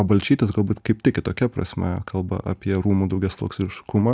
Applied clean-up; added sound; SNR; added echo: none; none; none; none.